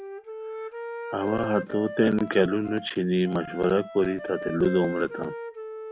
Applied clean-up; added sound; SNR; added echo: none; Wind instrument, woodwind instrument; 10 dB; none.